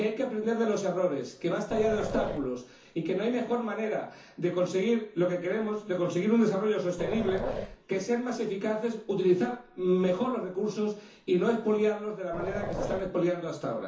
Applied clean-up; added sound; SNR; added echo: none; Growling; 7 dB; reverberation time 0.9 s.